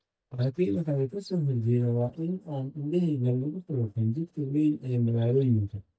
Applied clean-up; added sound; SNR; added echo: neural mask model DeepFilterNet 3.